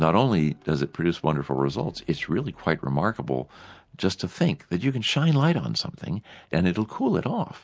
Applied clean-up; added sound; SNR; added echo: none; none; none; none.